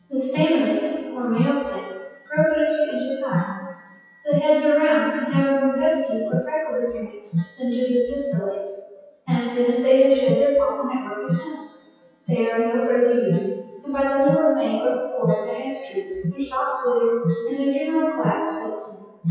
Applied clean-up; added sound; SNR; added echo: classical method WPE with log-MMSE.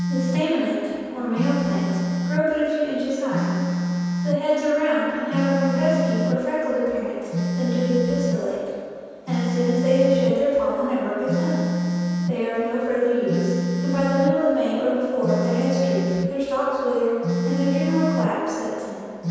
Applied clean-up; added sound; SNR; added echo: none; Telephone; 3 dB; reverberation time 2.1 s.